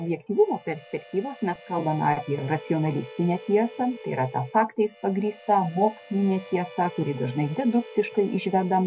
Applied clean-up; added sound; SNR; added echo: none; Harmonica; 18 dB; none.